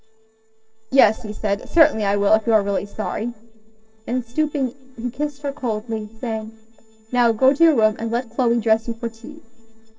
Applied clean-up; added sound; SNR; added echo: neural separator model SepFormer DNS4.